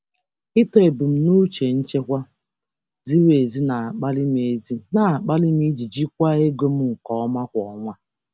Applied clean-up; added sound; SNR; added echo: none; none; none; none.